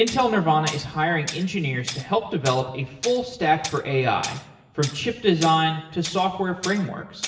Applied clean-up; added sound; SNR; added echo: none; Tools; 14 dB; reverberation time 1.0 s.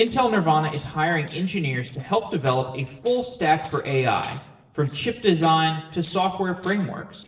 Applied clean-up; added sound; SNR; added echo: neural separator model SepFormer DNS4.